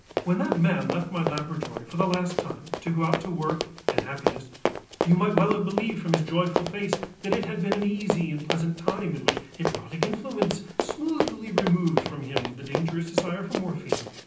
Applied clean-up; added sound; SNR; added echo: none; Run; 2 dB; reverberation time 0.6 s.